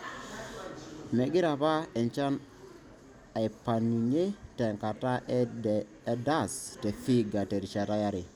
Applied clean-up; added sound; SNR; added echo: none; none; none; none.